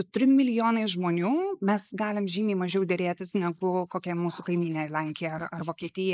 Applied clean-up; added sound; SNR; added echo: neural mask model Resemble Enhance denoiser.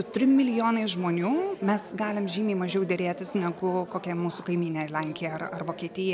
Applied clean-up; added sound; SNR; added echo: none; none; none; none.